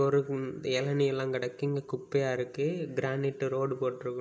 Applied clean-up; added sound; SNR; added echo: none; none; none; none.